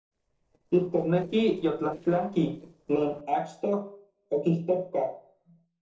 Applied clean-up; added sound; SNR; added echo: neural separator model SepFormer DNS4.